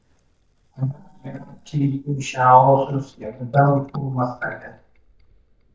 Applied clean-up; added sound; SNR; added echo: neural mask model DeepFilterNet 3.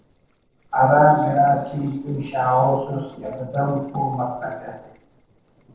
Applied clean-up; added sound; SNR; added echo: neural separator model SepFormer DNS4.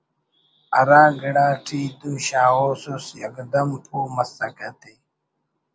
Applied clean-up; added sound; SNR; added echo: none; none; none; none.